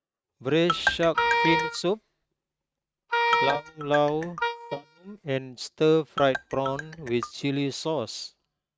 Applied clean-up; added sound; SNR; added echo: neural mask model RNNoise.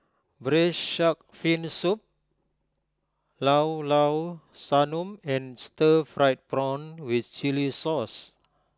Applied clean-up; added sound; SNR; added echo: none; none; none; none.